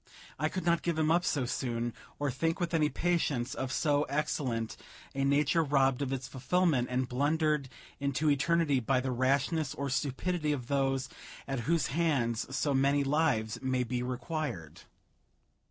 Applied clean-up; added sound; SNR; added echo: none; none; none; none.